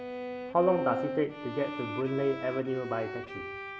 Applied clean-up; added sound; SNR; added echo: none; Bowed string instrument; 6 dB; none.